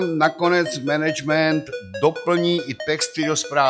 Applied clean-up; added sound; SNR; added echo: classical method log-MMSE.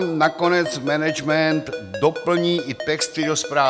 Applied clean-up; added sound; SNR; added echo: none; Ringtone; 11 dB; none.